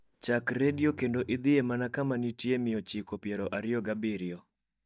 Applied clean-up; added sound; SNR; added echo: neural mask model DeepFilterNet 3.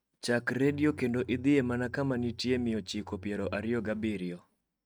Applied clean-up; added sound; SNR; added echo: neural mask model RNNoise.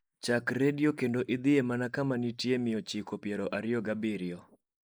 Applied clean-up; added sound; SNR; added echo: neural mask model Resemble Enhance denoiser.